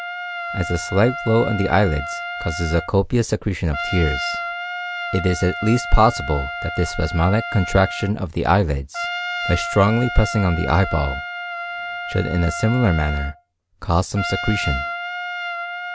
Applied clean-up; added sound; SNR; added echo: none; Trumpet; 8 dB; none.